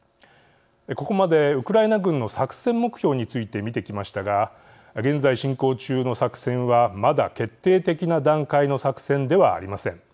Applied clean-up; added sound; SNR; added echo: none; none; none; none.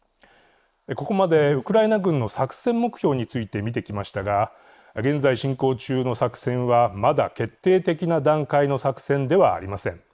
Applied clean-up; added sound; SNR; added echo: neural mask model Resemble Enhance denoiser.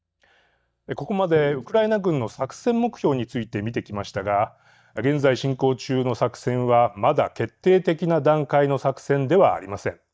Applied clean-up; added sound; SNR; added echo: neural mask model DeepFilterNet 3.